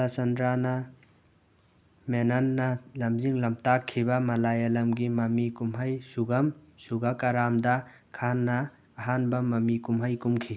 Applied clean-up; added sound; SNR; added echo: none; none; none; none.